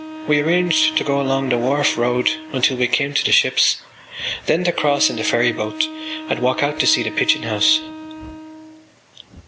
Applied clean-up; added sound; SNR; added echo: none; Wind instrument, woodwind instrument; 13 dB; none.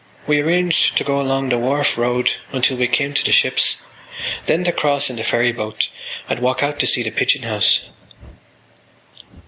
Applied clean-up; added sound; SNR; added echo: none; none; none; none.